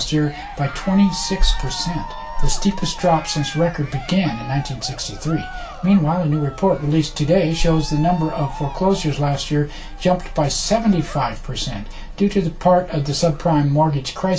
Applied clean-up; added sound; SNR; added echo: none; Cheering; 17 dB; reverberation time 0.2 s.